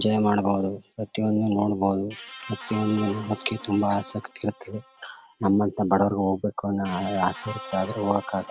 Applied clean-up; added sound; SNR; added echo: none; Guitar; 17 dB; none.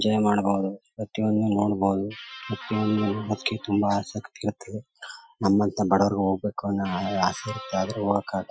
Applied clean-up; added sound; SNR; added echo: classical method Wiener filter.